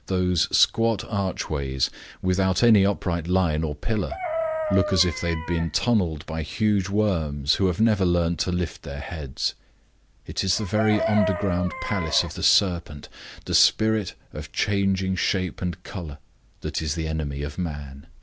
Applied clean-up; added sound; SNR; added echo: none; Chicken, rooster; 12 dB; none.